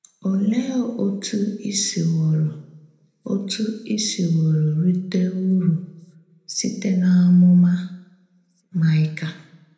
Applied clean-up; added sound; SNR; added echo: none; none; none; reverberation time 0.8 s.